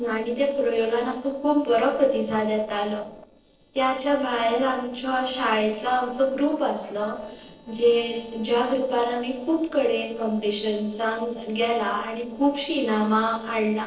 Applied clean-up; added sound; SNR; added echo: neural separator model SepFormer DNS4.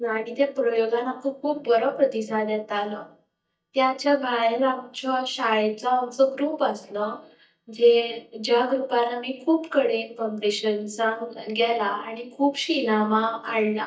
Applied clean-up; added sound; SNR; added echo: neural mask model DeepFilterNet 3.